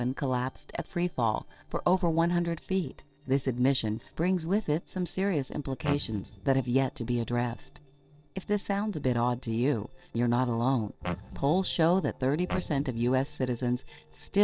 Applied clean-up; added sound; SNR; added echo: neural separator model SepFormer DNS4.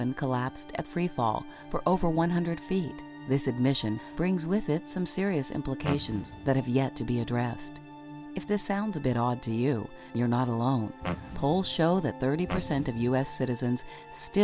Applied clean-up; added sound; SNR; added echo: none; Fart; 9 dB; none.